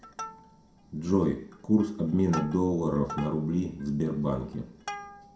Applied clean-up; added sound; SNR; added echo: none; Plucked string instrument; 15 dB; reverberation time 0.5 s.